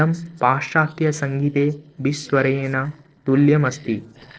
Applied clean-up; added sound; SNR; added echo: neural separator model SepFormer DNS4.